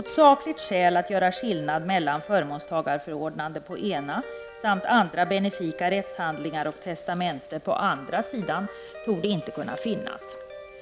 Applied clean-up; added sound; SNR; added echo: none; Guitar; 15 dB; none.